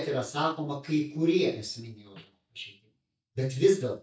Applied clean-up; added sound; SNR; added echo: neural mask model DeepFilterNet 3.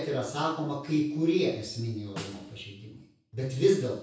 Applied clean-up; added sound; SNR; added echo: none; Snare drum; 18 dB; reverberation time 0.6 s.